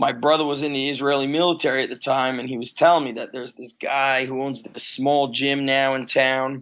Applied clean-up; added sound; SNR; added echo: none; none; none; none.